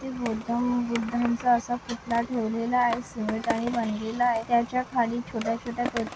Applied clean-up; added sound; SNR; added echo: none; Skateboard; 13 dB; none.